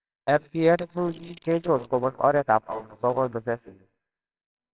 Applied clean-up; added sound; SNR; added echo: neural separator model SepFormer WHAMR!.